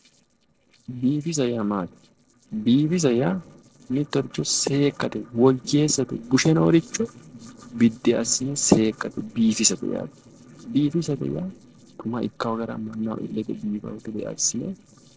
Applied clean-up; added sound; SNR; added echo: neural separator model SepFormer DNS4.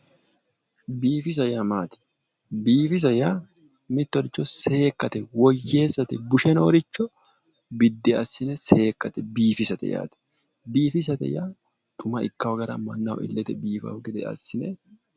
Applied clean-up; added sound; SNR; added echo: none; none; none; none.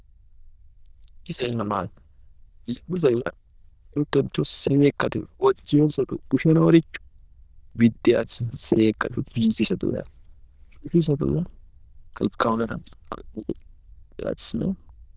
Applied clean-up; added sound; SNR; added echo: neural diffusion model UNIVERSE++.